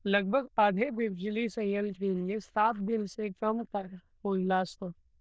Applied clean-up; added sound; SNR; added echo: neural diffusion model UNIVERSE++.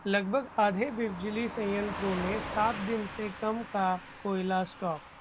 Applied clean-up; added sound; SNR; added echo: none; Car passing by / Truck; 10 dB; none.